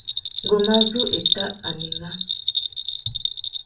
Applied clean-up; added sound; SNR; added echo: none; Bell; -3 dB; reverberation time 0.3 s.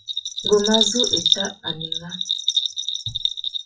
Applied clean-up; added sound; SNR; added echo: classical method WPE with log-MMSE.